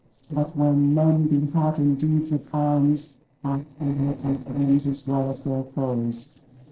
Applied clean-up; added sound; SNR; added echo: neural separator model SepFormer DNS4.